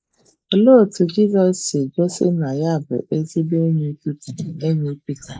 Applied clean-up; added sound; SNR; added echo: neural mask model Resemble Enhance denoiser.